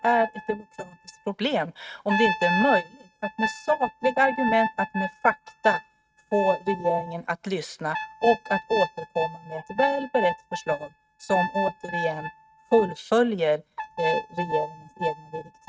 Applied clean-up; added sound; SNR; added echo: neural mask model RNNoise.